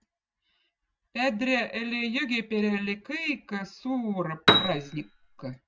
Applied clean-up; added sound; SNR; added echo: none; Piano; -5 dB; none.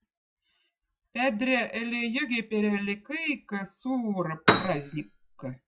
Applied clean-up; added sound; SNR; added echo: classical method log-MMSE.